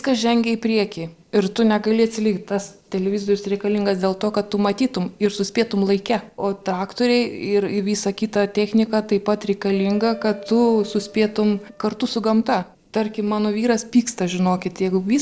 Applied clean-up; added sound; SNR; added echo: neural separator model SepFormer DNS4.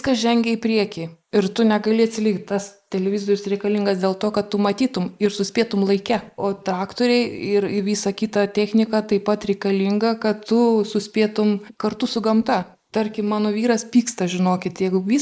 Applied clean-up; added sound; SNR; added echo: neural mask model Resemble Enhance denoiser.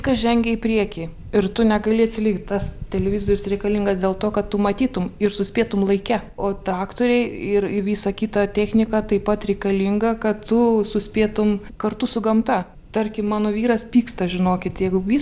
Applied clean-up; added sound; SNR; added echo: none; none; none; none.